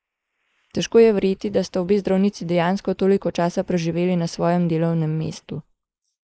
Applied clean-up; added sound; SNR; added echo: neural mask model Resemble Enhance denoiser.